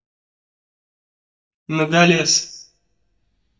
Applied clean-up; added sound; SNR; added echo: neural mask model DeepFilterNet 3.